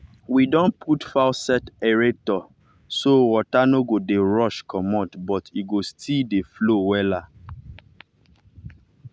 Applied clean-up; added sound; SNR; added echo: none; none; none; none.